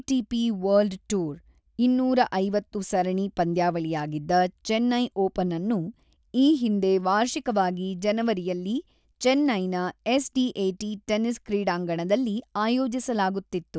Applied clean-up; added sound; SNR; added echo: none; none; none; none.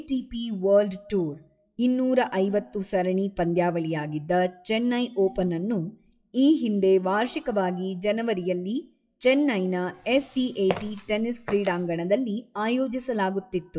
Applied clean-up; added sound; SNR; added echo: classical method WPE with log-MMSE.